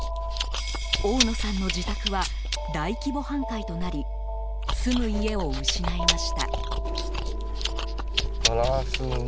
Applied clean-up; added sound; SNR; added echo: none; Chewing, mastication; -3 dB; none.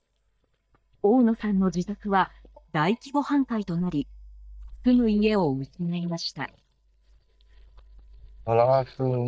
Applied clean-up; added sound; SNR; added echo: neural mask model DeepFilterNet 3.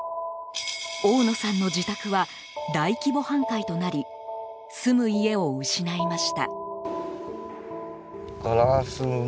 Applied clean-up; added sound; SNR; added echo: none; none; none; none.